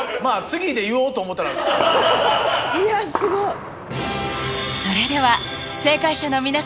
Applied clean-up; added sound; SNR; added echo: none; Gunshot, gunfire; 9 dB; none.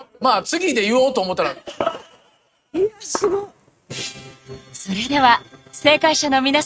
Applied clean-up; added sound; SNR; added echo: neural mask model RNNoise.